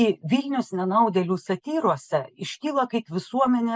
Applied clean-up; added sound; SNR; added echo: none; none; none; none.